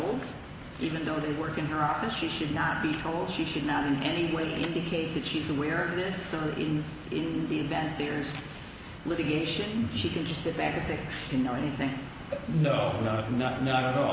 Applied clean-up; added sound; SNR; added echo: none; none; none; none.